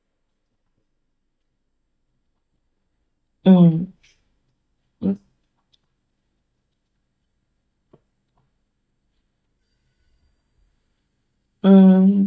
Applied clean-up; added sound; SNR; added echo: neural mask model DeepFilterNet 3.